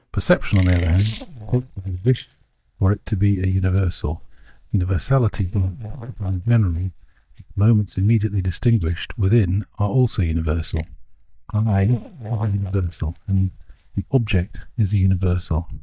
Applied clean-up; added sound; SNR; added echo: neural mask model DeepFilterNet 3.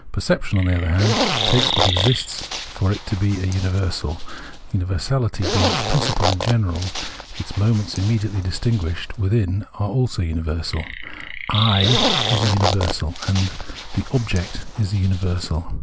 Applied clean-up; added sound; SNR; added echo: none; Chirp, tweet + Zipper (clothing); 4 dB; none.